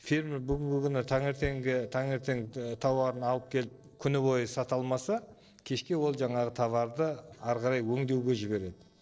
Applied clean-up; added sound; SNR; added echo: neural separator model SepFormer DNS4.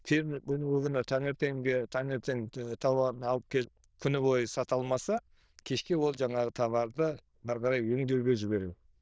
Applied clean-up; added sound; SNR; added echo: neural diffusion model UNIVERSE++.